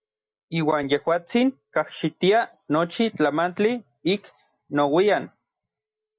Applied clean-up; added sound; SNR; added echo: neural mask model DeepFilterNet 3.